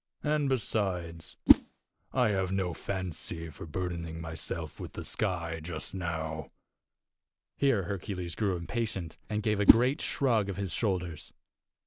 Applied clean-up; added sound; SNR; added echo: none; Whoosh, swoosh, swish; -1 dB; none.